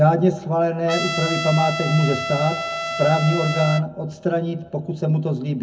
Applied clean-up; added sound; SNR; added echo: none; Trumpet; 6 dB; reverberation time 0.3 s.